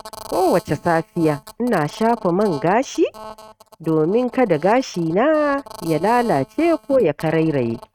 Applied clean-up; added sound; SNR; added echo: neural mask model RNNoise.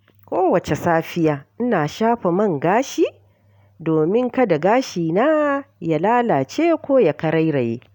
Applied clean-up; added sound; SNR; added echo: none; none; none; none.